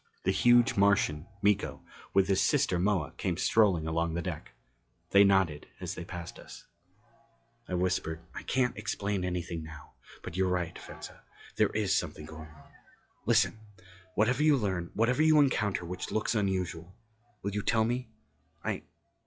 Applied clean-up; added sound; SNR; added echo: classical method log-MMSE.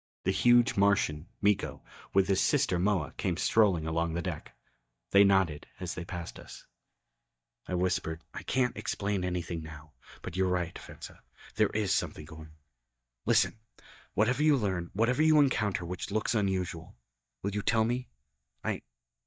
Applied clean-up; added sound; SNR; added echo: neural mask model DeepFilterNet 3.